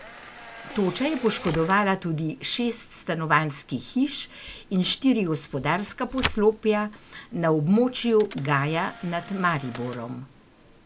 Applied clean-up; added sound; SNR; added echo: none; Camera; 13 dB; none.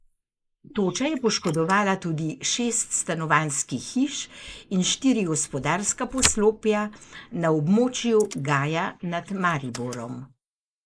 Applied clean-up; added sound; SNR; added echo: neural mask model Resemble Enhance denoiser.